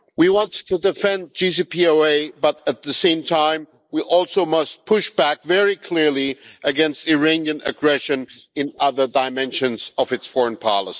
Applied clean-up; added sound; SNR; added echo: neural mask model Resemble Enhance denoiser.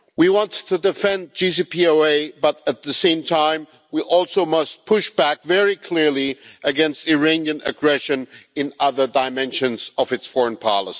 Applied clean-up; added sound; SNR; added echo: none; none; none; none.